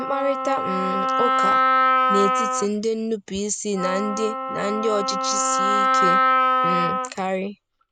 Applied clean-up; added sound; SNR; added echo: none; Wind instrument, woodwind instrument; -4 dB; none.